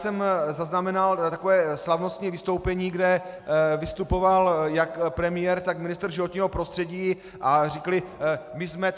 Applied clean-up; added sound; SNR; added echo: none; none; none; none.